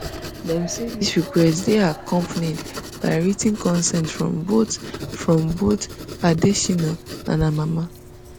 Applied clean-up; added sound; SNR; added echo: none; Writing; 12 dB; none.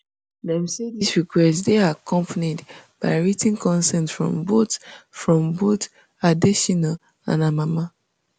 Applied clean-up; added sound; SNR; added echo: none; none; none; none.